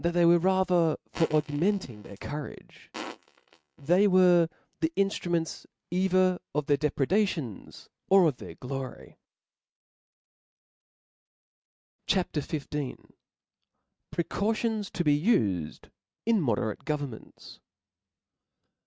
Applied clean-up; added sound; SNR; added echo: neural mask model RNNoise.